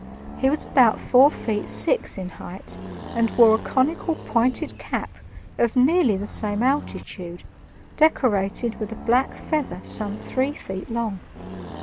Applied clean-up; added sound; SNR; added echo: none; Accelerating, revving, vroom; 13 dB; none.